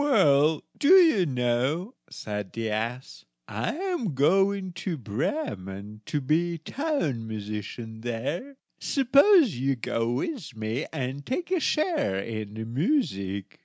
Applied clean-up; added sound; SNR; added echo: none; none; none; none.